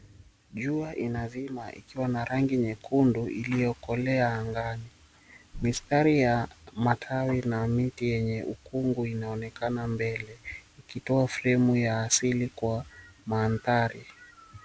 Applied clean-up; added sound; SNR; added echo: none; none; none; none.